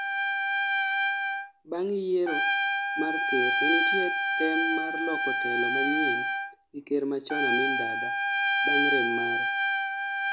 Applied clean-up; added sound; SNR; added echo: none; Trumpet; -5 dB; none.